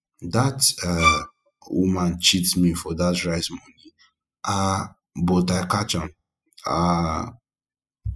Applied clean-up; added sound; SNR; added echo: classical method spectral subtraction.